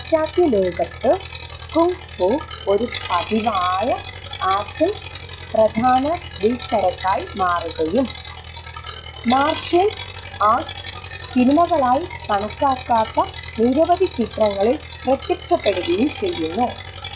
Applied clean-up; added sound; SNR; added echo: classical method log-MMSE.